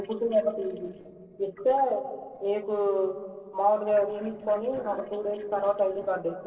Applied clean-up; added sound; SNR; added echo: neural separator model SepFormer DNS4.